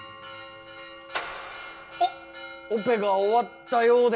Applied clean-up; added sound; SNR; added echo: none; Church bell; 16 dB; none.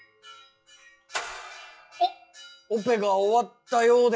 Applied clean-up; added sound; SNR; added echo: classical method log-MMSE.